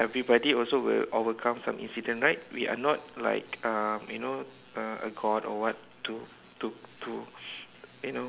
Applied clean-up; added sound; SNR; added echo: none; none; none; none.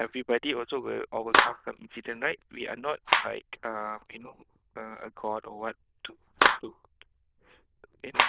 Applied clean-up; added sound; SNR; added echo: neural diffusion model UNIVERSE++.